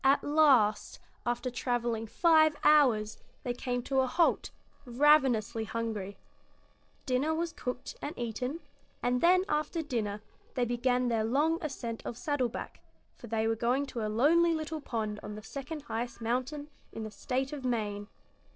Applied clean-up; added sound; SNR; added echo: neural separator model SepFormer DNS4.